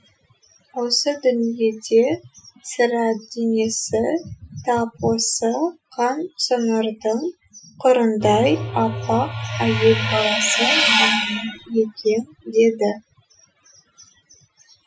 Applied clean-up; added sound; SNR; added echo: classical method Wiener filter.